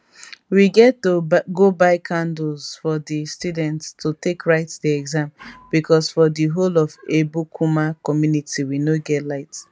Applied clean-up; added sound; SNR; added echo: none; none; none; none.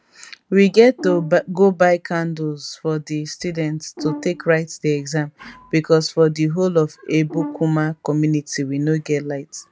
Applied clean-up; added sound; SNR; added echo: none; Brass instrument; 12 dB; none.